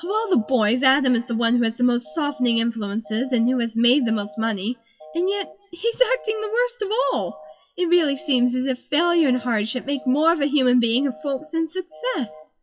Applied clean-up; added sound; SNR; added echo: classical method WPE with log-MMSE.